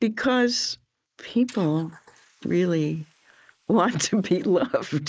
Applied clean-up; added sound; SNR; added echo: neural mask model Resemble Enhance denoiser.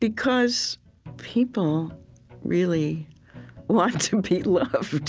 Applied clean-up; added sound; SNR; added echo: none; none; none; none.